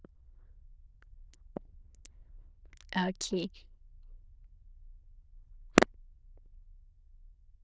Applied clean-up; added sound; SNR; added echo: neural diffusion model UNIVERSE++.